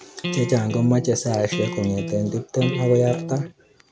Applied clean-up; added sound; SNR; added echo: none; Electric guitar; 7 dB; none.